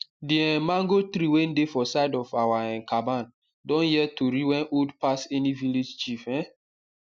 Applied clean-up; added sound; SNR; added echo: none; none; none; none.